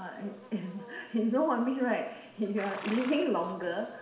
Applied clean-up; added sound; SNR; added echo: none; Livestock, farm animals, working animals; 16 dB; reverberation time 0.7 s.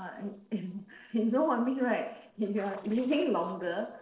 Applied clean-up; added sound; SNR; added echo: neural separator model SepFormer DNS4.